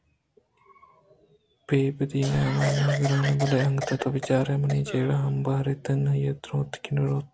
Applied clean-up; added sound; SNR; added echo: none; Cough; 9 dB; none.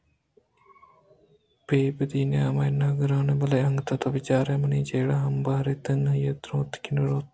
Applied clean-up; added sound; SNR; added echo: none; none; none; none.